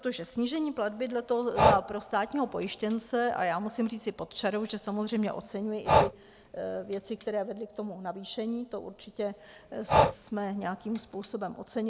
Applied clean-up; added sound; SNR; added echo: none; Breathing; -1 dB; none.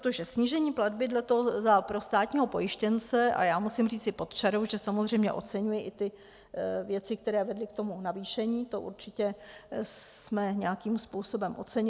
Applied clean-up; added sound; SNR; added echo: none; none; none; none.